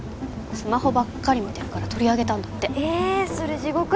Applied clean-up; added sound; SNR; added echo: none; none; none; none.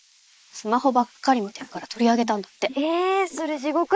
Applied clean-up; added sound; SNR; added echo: neural mask model Resemble Enhance denoiser.